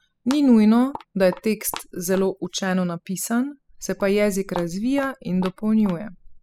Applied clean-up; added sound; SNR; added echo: classical method spectral subtraction.